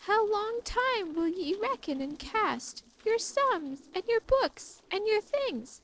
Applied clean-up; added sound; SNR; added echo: neural separator model SepFormer DNS4.